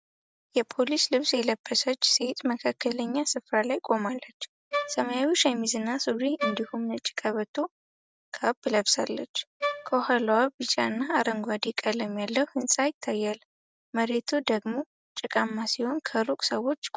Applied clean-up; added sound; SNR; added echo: none; Wind instrument, woodwind instrument; 5 dB; none.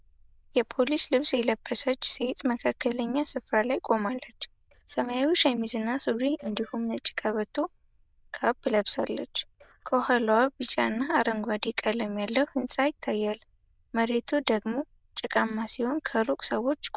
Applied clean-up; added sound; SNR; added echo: neural diffusion model UNIVERSE++.